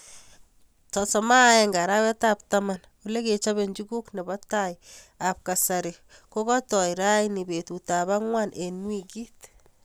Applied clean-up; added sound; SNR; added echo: none; none; none; none.